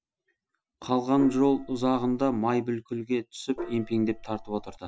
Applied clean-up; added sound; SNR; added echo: none; Gong; 13 dB; none.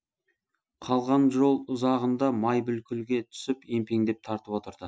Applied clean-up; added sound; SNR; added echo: none; none; none; none.